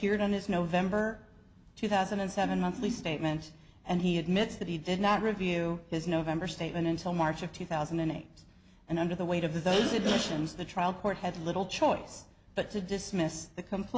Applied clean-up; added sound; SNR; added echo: none; none; none; none.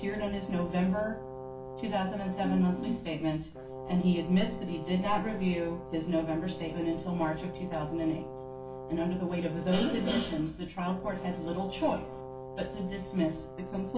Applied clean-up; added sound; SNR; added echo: none; Brass instrument; 11 dB; reverberation time 0.2 s.